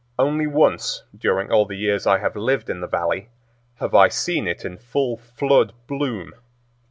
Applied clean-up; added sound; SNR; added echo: none; none; none; none.